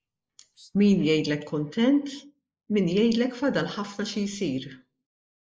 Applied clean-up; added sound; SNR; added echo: neural mask model Resemble Enhance denoiser.